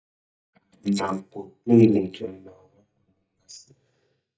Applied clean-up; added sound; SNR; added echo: neural mask model DeepFilterNet 3.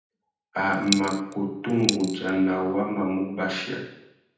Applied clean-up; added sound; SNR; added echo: none; Coin (dropping); 6 dB; reverberation time 0.8 s.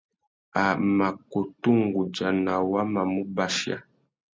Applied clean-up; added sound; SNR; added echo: none; none; none; none.